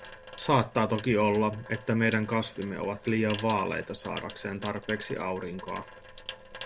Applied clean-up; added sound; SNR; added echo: none; Sink (filling or washing) / Water tap, faucet; 14 dB; none.